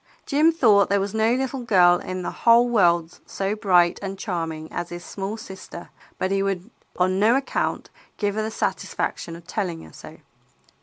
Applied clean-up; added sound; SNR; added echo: none; Raindrop / Drip; 19 dB; none.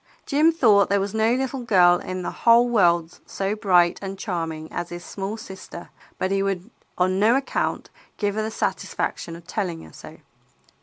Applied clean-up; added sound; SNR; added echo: none; none; none; none.